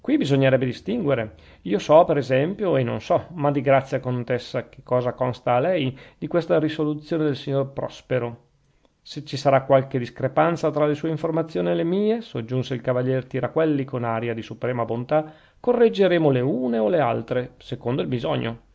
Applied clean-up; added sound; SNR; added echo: none; none; none; none.